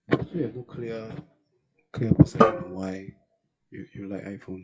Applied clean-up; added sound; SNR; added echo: classical method WPE with log-MMSE.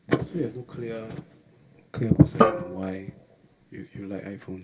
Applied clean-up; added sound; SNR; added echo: none; Drum; 0 dB; reverberation time 0.1 s.